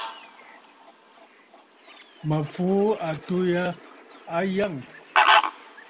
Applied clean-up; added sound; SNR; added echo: none; Fowl; 0 dB; none.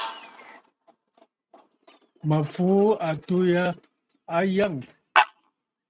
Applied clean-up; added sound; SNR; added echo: neural mask model RNNoise.